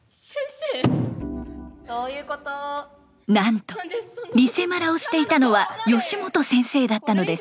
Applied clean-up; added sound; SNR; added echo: none; Organ; 16 dB; none.